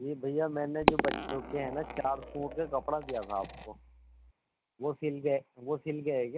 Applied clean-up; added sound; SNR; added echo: none; Coin (dropping); 1 dB; none.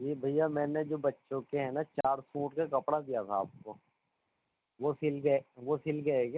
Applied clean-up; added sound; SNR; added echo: none; none; none; none.